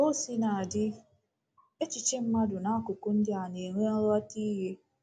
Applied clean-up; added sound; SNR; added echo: none; none; none; none.